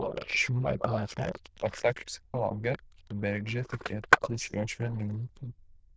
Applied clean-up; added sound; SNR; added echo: neural diffusion model UNIVERSE++.